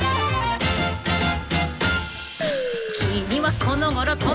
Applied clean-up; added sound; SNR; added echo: none; none; none; none.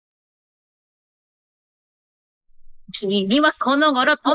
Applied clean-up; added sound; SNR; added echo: neural mask model Resemble Enhance denoiser.